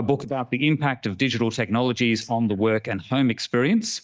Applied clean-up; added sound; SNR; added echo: neural mask model DeepFilterNet 3.